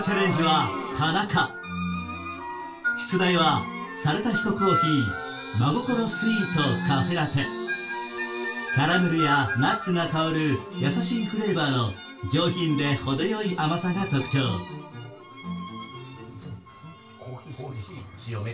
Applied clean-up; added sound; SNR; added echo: none; none; none; reverberation time 0.2 s.